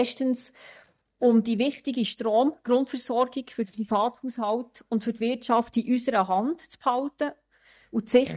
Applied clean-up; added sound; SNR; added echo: neural mask model DeepFilterNet 3.